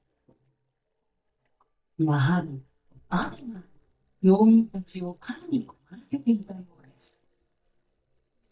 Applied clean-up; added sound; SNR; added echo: neural mask model DeepFilterNet 3.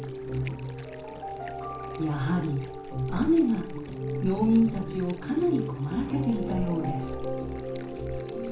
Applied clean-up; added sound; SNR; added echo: none; Stream; 14 dB; reverberation time 0.7 s.